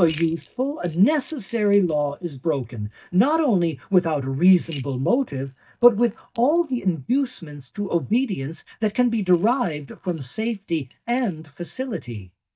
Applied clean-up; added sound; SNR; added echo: neural mask model DeepFilterNet 3.